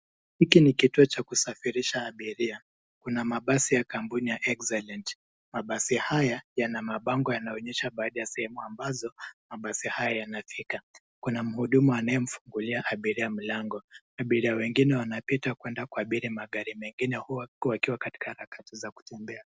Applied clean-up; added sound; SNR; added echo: none; none; none; none.